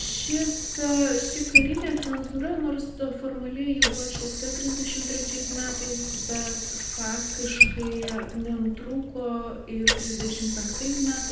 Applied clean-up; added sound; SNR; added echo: none; Sink (filling or washing) / Water; -1 dB; reverberation time 0.8 s.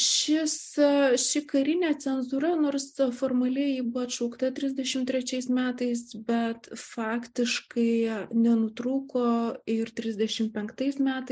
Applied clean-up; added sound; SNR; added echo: none; none; none; none.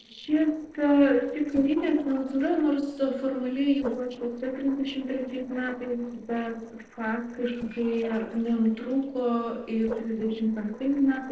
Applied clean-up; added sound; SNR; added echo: neural separator model SepFormer DNS4.